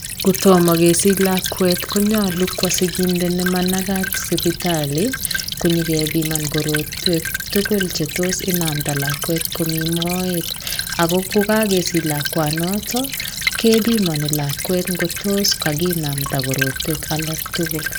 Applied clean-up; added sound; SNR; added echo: none; Stream / Trickle, dribble; 6 dB; none.